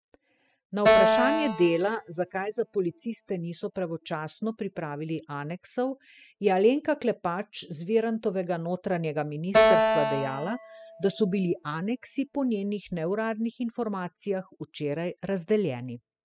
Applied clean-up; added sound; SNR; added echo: classical method spectral subtraction.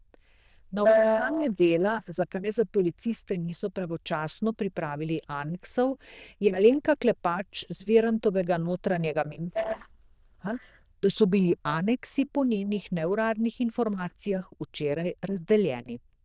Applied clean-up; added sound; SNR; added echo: neural diffusion model UNIVERSE++.